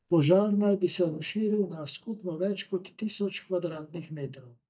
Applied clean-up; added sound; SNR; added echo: neural mask model DeepFilterNet 3.